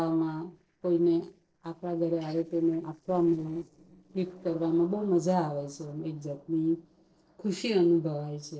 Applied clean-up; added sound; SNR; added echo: neural separator model SepFormer DNS4.